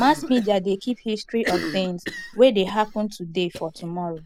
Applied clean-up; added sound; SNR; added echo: none; Cough; 12 dB; none.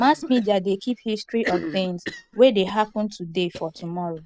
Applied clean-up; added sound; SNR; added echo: neural mask model RNNoise.